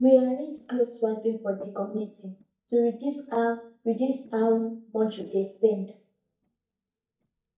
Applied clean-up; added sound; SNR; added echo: neural mask model DeepFilterNet 3.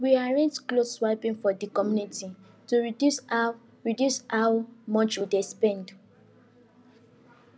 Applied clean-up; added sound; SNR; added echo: none; none; none; none.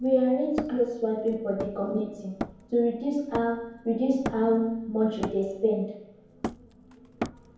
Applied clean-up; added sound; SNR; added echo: none; Hammer; 12 dB; reverberation time 0.9 s.